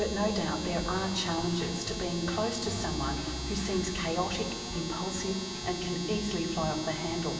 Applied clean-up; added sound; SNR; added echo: none; Domestic sounds, home sounds; 7 dB; reverberation time 2.7 s.